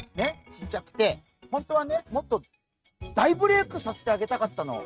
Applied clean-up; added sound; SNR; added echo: neural mask model RNNoise.